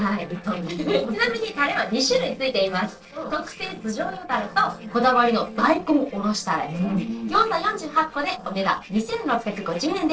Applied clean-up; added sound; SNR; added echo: neural separator model SepFormer DNS4.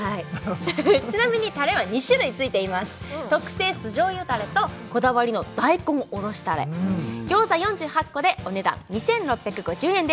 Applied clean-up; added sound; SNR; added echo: none; none; none; none.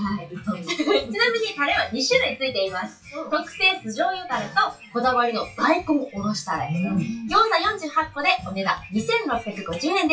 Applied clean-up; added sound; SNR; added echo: classical method WPE with log-MMSE.